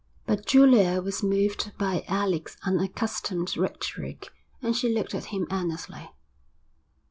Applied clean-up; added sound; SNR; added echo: none; none; none; none.